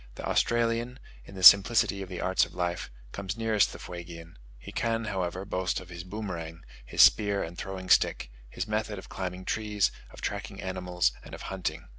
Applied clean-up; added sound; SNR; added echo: none; none; none; none.